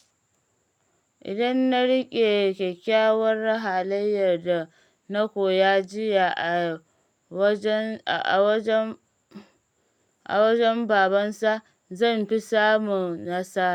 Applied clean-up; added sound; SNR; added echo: none; none; none; none.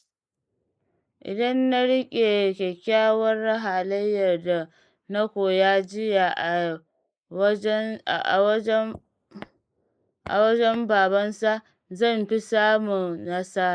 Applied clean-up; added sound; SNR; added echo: neural mask model Resemble Enhance denoiser.